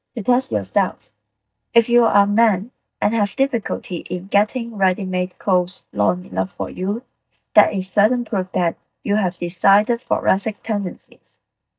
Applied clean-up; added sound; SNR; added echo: neural mask model DeepFilterNet 3.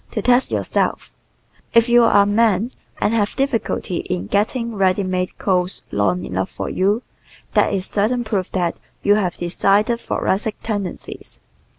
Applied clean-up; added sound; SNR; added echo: none; none; none; none.